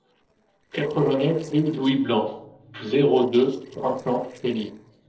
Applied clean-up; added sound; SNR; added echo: neural separator model SepFormer DNS4.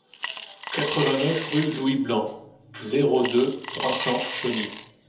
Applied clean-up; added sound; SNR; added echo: none; Coin (dropping) / Glass; 1 dB; reverberation time 0.8 s.